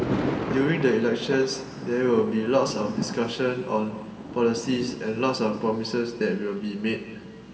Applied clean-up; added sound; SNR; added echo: none; Thunder; 8 dB; reverberation time 2.6 s.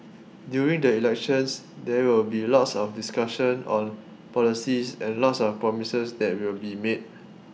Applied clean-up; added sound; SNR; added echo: none; none; none; none.